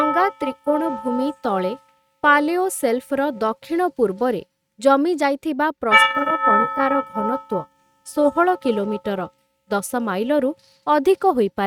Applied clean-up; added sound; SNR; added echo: neural mask model RNNoise.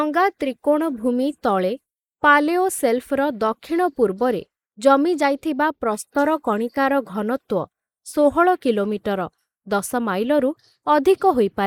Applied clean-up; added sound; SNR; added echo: neural mask model Resemble Enhance denoiser.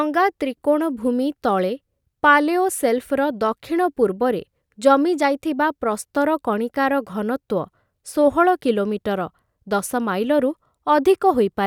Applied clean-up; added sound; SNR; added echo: none; none; none; none.